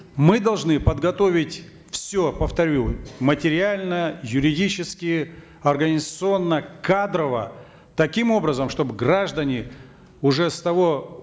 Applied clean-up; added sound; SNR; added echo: none; none; none; none.